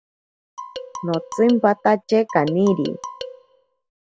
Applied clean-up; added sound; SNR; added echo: none; Marimba, xylophone; 14 dB; none.